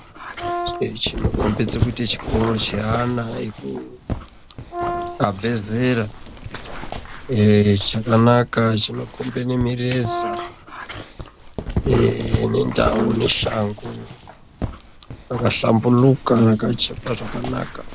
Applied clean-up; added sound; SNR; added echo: none; Dog + Brass instrument; 7 dB; none.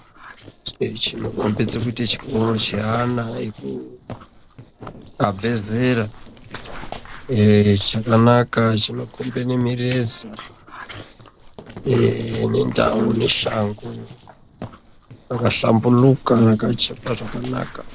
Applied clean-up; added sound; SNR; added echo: neural separator model SepFormer DNS4.